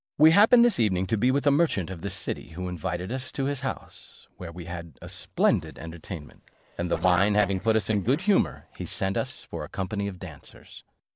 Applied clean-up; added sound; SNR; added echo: neural separator model SepFormer DNS4.